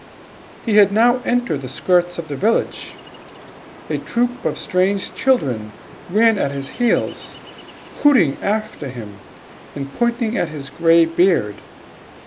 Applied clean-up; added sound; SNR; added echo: none; Ocean; 20 dB; none.